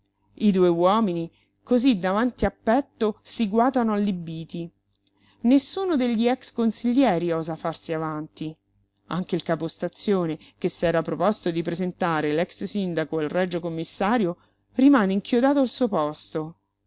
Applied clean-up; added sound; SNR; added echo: none; none; none; none.